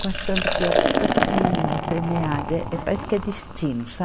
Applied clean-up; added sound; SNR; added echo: none; Liquid; -2 dB; none.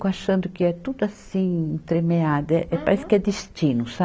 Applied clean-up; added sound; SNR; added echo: none; none; none; none.